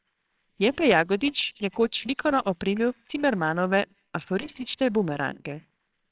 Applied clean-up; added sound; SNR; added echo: neural separator model SepFormer WHAMR!.